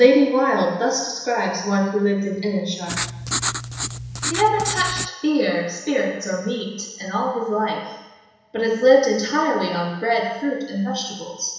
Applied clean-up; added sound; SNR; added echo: none; Writing; 5 dB; reverberation time 1.0 s.